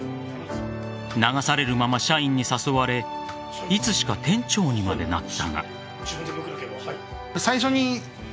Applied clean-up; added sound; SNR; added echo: none; none; none; none.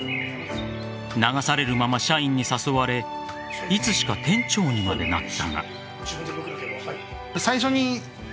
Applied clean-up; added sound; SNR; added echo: none; Bird; 12 dB; none.